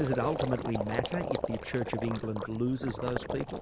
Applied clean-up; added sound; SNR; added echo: none; Gurgling; 3 dB; none.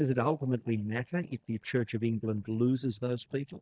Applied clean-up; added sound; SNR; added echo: neural mask model DeepFilterNet 3.